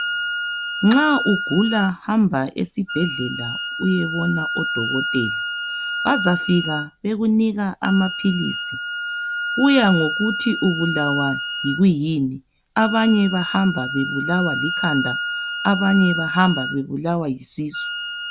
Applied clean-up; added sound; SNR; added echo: none; Wind instrument, woodwind instrument; 5 dB; none.